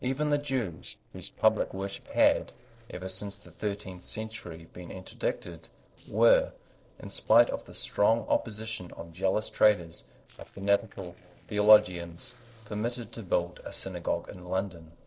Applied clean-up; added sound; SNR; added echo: neural separator model SepFormer DNS4.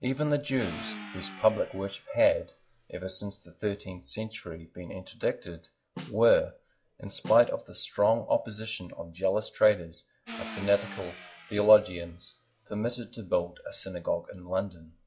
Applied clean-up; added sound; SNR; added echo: classical method log-MMSE.